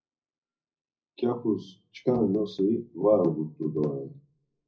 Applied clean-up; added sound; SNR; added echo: none; none; none; reverberation time 0.4 s.